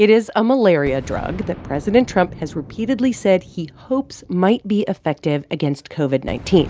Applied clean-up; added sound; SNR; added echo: none; Boom; 18 dB; none.